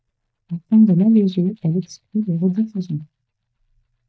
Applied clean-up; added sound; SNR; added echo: neural mask model DeepFilterNet 3.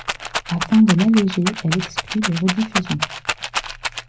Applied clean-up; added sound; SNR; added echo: none; Rattle; 6 dB; reverberation time 0.4 s.